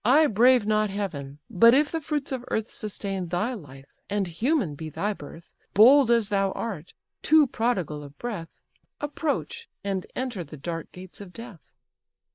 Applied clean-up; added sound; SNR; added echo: neural mask model Resemble Enhance denoiser.